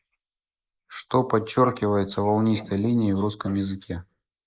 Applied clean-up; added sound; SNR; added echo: neural mask model Resemble Enhance denoiser.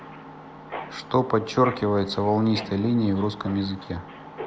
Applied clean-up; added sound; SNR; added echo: none; Mechanisms; 17 dB; none.